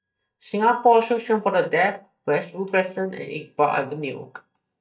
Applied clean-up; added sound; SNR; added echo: neural mask model DeepFilterNet 3.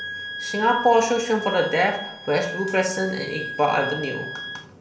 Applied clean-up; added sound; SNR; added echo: none; Wind instrument, woodwind instrument; 10 dB; reverberation time 1.8 s.